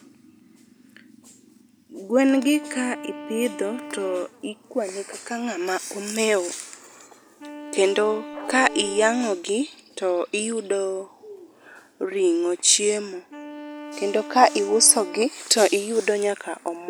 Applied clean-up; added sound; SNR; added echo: none; Dog + Wind instrument, woodwind instrument; 15 dB; none.